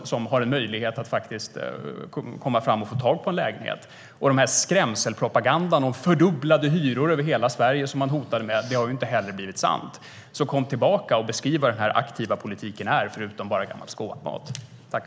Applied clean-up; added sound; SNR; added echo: none; none; none; none.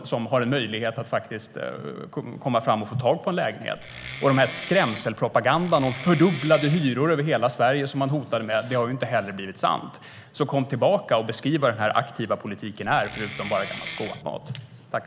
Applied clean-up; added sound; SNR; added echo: none; Wood; 13 dB; none.